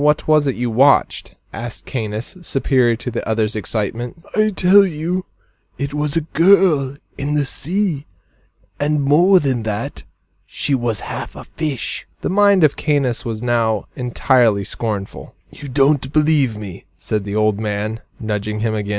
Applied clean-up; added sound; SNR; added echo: none; none; none; none.